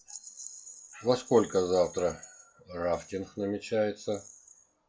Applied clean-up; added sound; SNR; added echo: classical method log-MMSE.